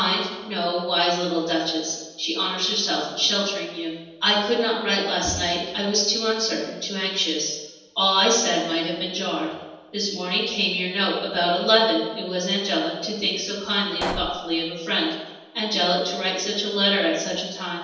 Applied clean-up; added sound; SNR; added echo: none; Explosion; 9 dB; reverberation time 1.1 s.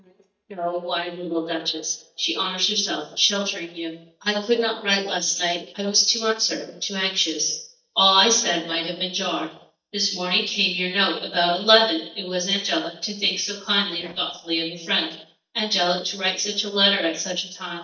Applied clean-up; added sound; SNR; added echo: neural mask model DeepFilterNet 3.